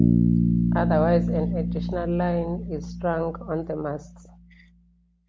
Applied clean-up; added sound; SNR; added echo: none; Bass guitar; -3 dB; none.